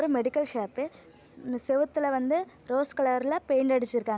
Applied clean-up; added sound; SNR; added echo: none; none; none; none.